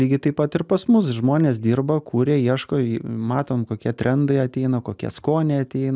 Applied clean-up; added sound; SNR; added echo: none; none; none; none.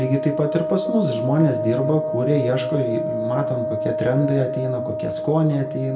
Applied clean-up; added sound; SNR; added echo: none; Wind instrument, woodwind instrument; 4 dB; reverberation time 0.6 s.